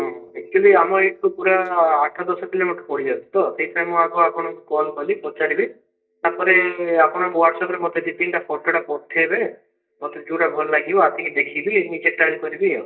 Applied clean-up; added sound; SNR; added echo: neural mask model DeepFilterNet 3.